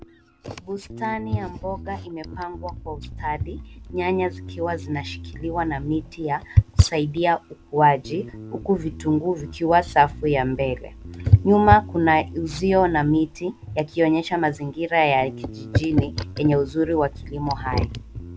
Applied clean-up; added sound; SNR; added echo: none; Bass guitar; 15 dB; none.